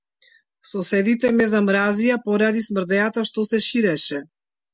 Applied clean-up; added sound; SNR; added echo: none; none; none; none.